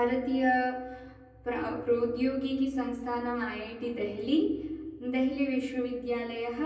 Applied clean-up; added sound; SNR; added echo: none; none; none; reverberation time 0.6 s.